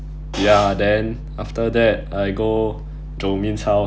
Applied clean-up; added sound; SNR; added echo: none; none; none; none.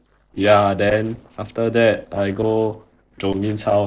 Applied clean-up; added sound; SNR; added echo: neural separator model SepFormer DNS4.